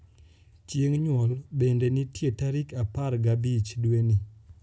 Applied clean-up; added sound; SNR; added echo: none; none; none; none.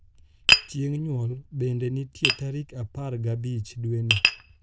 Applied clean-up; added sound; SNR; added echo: neural diffusion model UNIVERSE++.